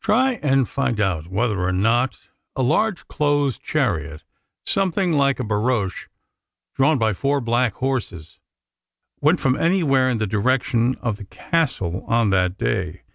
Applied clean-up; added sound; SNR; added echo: none; none; none; none.